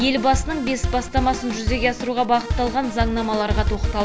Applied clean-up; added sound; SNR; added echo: none; Drum kit; 3 dB; none.